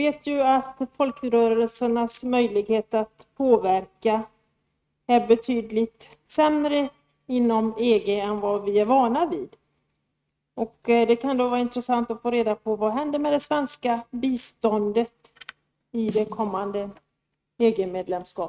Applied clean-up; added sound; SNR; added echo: neural mask model RNNoise.